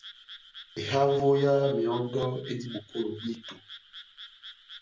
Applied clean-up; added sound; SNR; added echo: none; Frog; 18 dB; none.